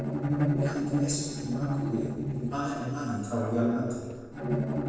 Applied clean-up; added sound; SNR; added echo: neural separator model SepFormer DNS4.